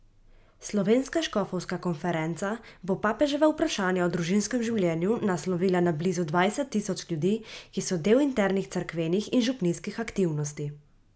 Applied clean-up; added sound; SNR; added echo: none; none; none; none.